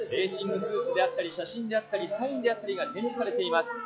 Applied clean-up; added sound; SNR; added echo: classical method log-MMSE.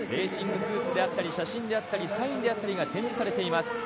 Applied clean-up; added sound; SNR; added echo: none; none; none; none.